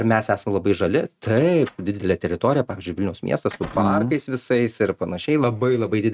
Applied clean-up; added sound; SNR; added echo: neural mask model RNNoise.